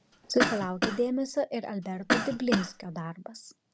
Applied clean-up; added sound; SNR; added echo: none; Cough; 0 dB; none.